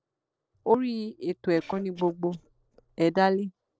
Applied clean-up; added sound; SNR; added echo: neural separator model SepFormer DNS4.